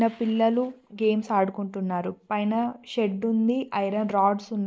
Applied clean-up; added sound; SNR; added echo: none; none; none; none.